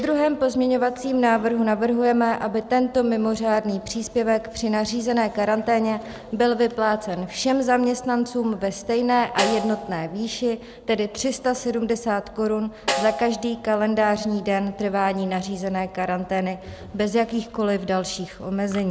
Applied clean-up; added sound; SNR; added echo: none; Snare drum; 10 dB; none.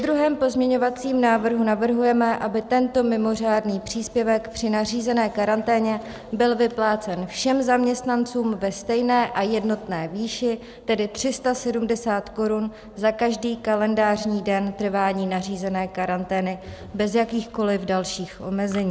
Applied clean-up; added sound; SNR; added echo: none; none; none; none.